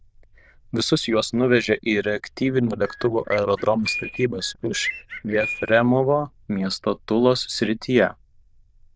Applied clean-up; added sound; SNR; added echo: neural diffusion model UNIVERSE++.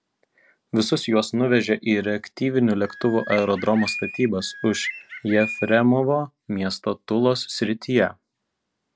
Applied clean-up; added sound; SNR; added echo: none; Bird; 11 dB; none.